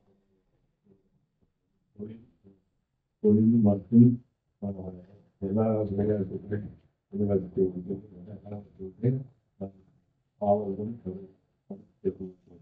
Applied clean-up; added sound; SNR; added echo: neural mask model DeepFilterNet 3.